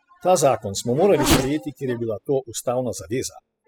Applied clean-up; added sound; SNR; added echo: classical method spectral subtraction.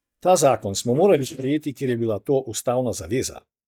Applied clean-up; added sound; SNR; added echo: neural mask model DeepFilterNet 3.